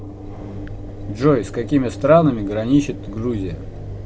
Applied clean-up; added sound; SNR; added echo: none; Engine; 11 dB; none.